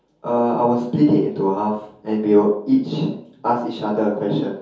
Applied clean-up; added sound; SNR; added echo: none; none; none; reverberation time 0.6 s.